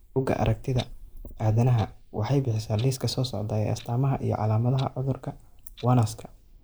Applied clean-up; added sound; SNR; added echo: neural mask model Resemble Enhance denoiser.